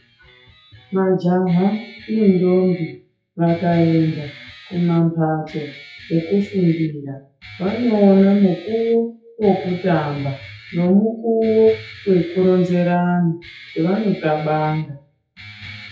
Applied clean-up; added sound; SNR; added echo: classical method WPE with log-MMSE.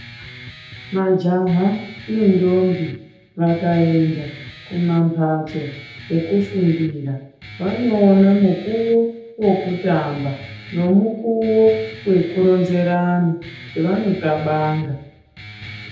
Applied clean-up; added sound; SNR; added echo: none; Guitar; 18 dB; reverberation time 0.7 s.